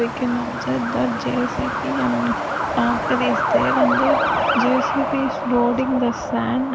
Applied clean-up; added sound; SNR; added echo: none; Truck; 0 dB; none.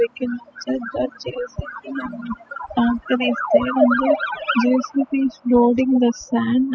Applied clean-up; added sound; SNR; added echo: classical method spectral subtraction.